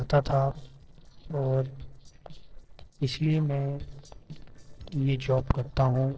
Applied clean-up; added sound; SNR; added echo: neural separator model SepFormer DNS4.